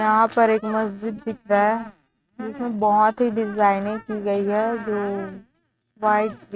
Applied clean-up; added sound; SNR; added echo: neural mask model RNNoise.